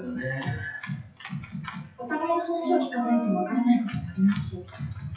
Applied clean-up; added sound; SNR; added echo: classical method WPE with log-MMSE.